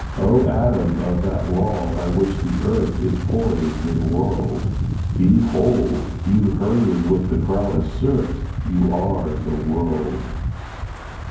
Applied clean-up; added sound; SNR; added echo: none; Wind; 4 dB; reverberation time 0.9 s.